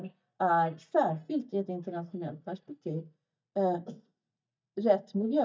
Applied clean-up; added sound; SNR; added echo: neural mask model DeepFilterNet 3.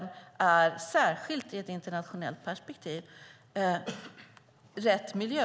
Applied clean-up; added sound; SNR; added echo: none; none; none; none.